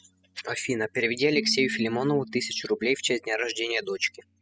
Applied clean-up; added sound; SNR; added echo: classical method spectral subtraction.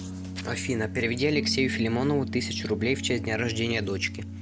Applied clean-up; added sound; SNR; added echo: none; Piano; 7 dB; none.